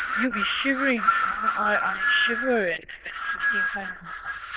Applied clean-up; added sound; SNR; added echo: neural diffusion model UNIVERSE++.